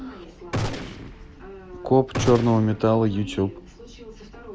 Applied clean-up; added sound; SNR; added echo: none; Gunshot, gunfire; 8 dB; none.